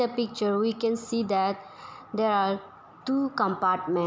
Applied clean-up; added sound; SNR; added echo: none; none; none; none.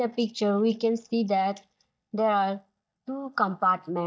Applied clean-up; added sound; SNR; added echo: neural mask model DeepFilterNet 3.